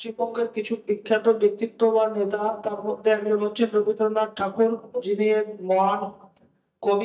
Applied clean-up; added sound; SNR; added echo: neural mask model DeepFilterNet 3.